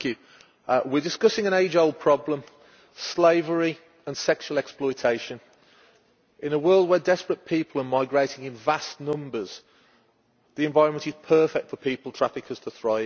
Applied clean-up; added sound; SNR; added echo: none; none; none; none.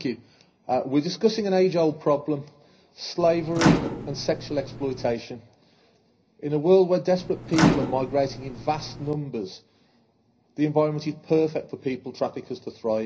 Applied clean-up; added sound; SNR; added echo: none; Microwave oven; 4 dB; reverberation time 0.4 s.